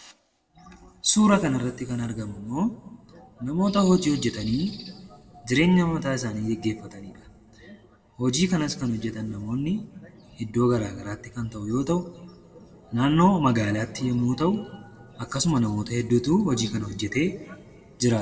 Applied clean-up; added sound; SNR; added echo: none; none; none; reverberation time 1.3 s.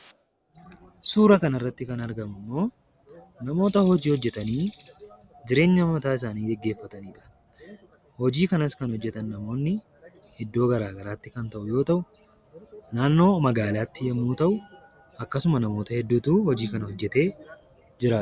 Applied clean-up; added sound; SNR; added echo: none; none; none; none.